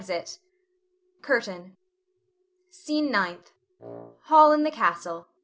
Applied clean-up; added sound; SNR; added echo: none; Wind instrument, woodwind instrument; 18 dB; none.